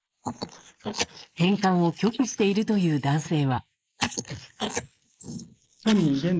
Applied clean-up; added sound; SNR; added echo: neural mask model Resemble Enhance denoiser.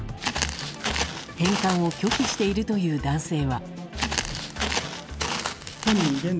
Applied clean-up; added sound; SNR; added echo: none; Walk, footsteps; 3 dB; none.